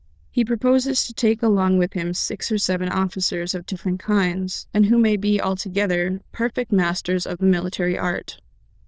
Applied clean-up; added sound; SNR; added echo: neural diffusion model UNIVERSE++.